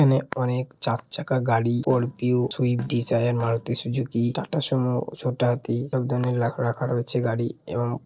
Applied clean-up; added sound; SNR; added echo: neural separator model SepFormer DNS4.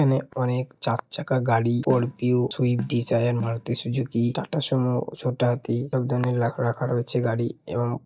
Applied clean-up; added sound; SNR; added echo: neural mask model DeepFilterNet 3.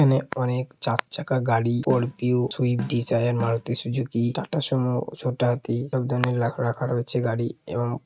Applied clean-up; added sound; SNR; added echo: neural mask model RNNoise.